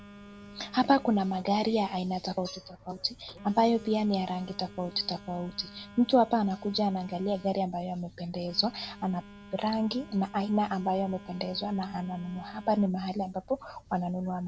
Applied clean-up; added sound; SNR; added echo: none; Telephone; 19 dB; none.